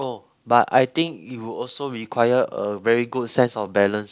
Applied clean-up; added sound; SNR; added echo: none; none; none; none.